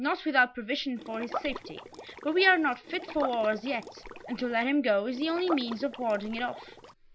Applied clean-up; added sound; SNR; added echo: none; Liquid; 12 dB; none.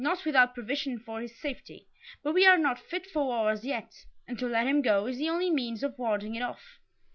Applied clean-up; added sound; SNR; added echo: none; none; none; none.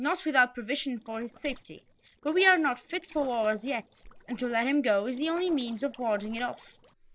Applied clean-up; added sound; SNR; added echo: neural separator model SepFormer DNS4.